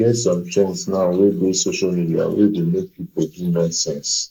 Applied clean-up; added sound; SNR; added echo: neural mask model Resemble Enhance denoiser.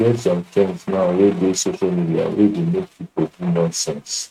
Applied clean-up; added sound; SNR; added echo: neural mask model RNNoise.